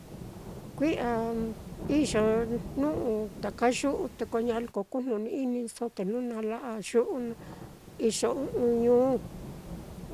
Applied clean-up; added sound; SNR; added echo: none; Rain / Thunderstorm; 13 dB; none.